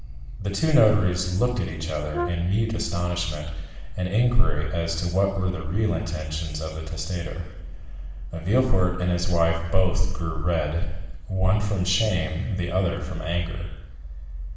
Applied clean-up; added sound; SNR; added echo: none; Brass instrument; 11 dB; reverberation time 0.9 s.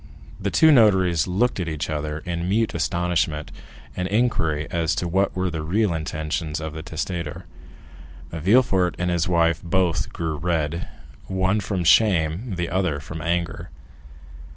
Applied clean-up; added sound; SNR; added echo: none; none; none; none.